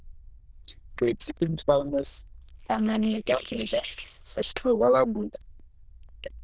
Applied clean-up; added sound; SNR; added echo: neural diffusion model UNIVERSE++.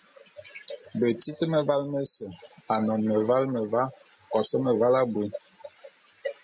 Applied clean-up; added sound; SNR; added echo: none; none; none; none.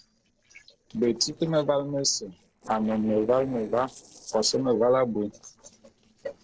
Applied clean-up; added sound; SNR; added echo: neural separator model SepFormer DNS4.